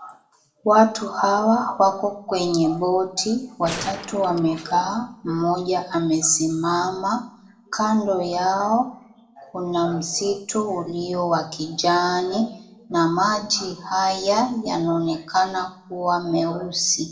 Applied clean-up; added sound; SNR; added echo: none; Gunshot, gunfire; 12 dB; reverberation time 0.4 s.